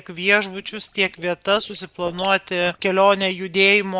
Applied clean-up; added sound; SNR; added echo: neural separator model SepFormer DNS4.